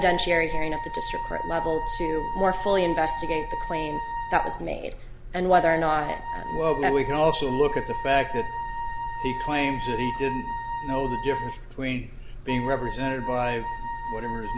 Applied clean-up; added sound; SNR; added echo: none; Wind instrument, woodwind instrument; 6 dB; none.